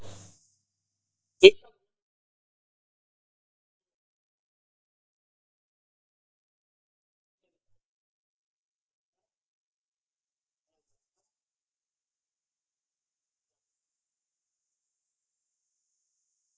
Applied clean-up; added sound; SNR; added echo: neural mask model DeepFilterNet 3.